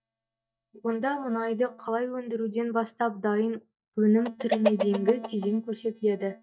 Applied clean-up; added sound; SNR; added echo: neural mask model DeepFilterNet 3.